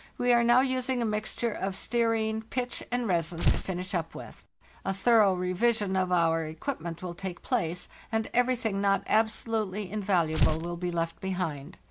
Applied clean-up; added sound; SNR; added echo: none; Tearing; 3 dB; none.